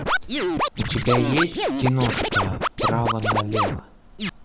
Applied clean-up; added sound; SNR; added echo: none; Scratching (performance technique); -1 dB; none.